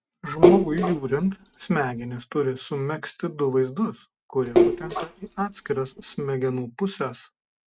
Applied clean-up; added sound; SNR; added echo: neural mask model RNNoise.